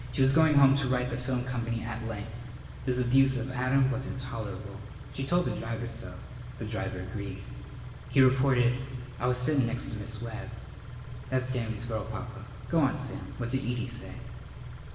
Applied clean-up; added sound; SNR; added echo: none; Idling / Car; 12 dB; reverberation time 1.4 s.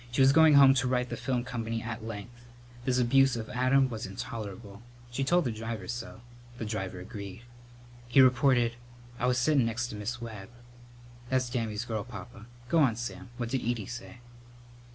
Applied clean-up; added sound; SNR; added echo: none; none; none; none.